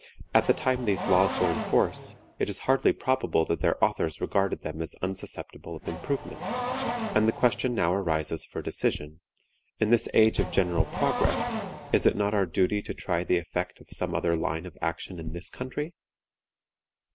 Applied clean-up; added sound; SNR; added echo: none; Race car, auto racing / Accelerating, revving, vroom; 7 dB; none.